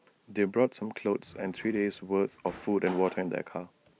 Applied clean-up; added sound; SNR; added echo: none; Drawer open or close; 18 dB; none.